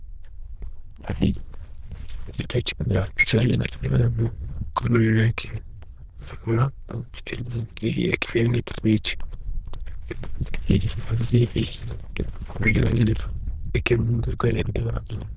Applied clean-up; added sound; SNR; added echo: neural diffusion model UNIVERSE++.